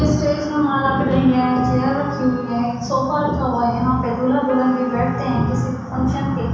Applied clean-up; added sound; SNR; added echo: none; Trumpet; 15 dB; reverberation time 1.1 s.